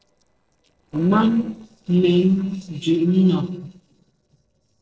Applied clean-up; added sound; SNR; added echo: neural separator model SepFormer DNS4.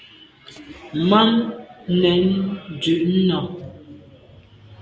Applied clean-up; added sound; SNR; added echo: none; none; none; none.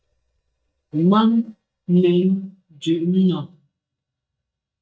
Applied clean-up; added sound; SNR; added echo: neural mask model DeepFilterNet 3.